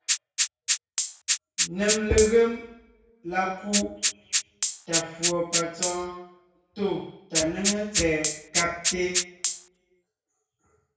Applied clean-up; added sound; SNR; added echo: none; Rattle (instrument); 1 dB; reverberation time 0.6 s.